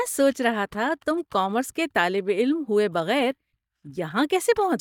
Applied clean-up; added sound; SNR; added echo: neural mask model DeepFilterNet 3.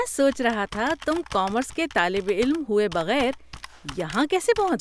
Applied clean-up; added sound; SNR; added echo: none; Computer keyboard; 17 dB; none.